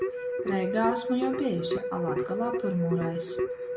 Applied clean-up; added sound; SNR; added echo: none; Keyboard (musical); 1 dB; none.